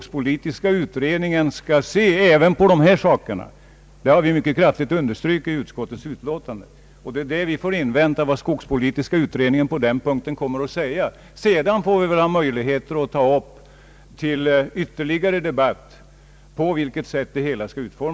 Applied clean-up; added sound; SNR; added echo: none; none; none; none.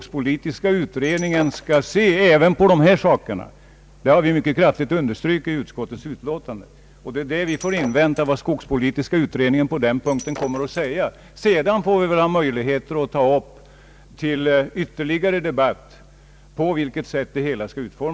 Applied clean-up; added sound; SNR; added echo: none; Shatter; 19 dB; none.